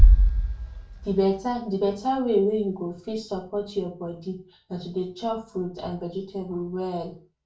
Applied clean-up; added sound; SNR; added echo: none; Bass drum; -3 dB; reverberation time 0.3 s.